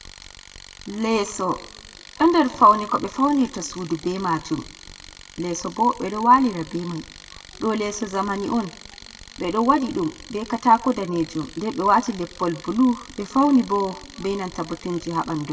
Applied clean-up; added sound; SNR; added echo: none; Tools; 20 dB; reverberation time 0.6 s.